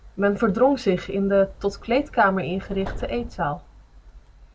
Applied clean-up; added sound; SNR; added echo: none; Subway, metro, underground; 15 dB; none.